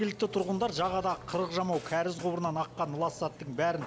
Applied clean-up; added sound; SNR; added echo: none; Burping, eructation; 17 dB; none.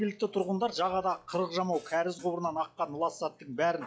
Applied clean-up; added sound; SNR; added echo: classical method log-MMSE.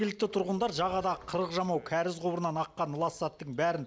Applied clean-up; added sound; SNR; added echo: none; none; none; none.